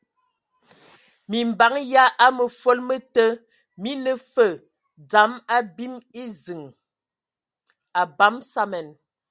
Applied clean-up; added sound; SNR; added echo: none; none; none; none.